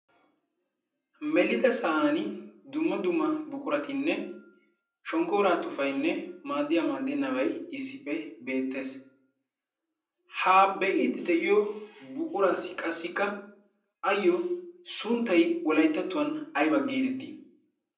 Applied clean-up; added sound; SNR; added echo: none; none; none; reverberation time 0.6 s.